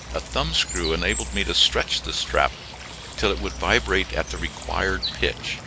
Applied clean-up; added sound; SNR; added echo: none; Water / Bird; 11 dB; none.